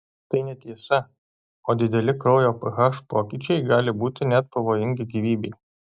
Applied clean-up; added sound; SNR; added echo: none; none; none; none.